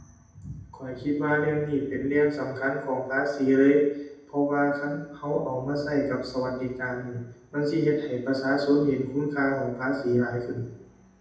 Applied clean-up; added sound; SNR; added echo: none; none; none; reverberation time 0.8 s.